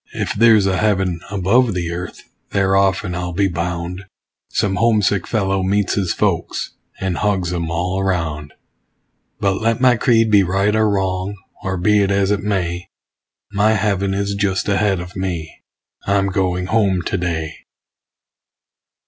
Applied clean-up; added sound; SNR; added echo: none; none; none; none.